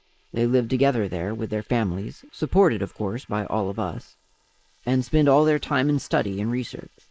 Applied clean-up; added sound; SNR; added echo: neural mask model Resemble Enhance denoiser.